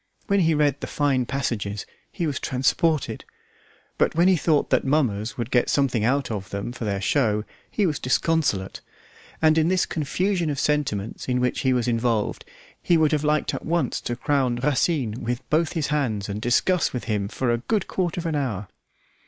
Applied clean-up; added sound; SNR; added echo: none; none; none; none.